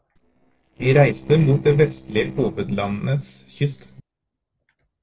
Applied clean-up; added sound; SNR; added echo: neural separator model SepFormer DNS4.